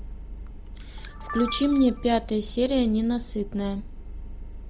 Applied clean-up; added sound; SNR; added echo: none; Camera; 14 dB; none.